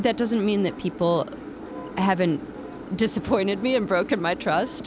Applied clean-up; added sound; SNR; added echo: none; Engine; 12 dB; none.